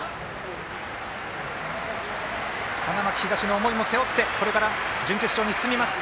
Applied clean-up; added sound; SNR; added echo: none; none; none; none.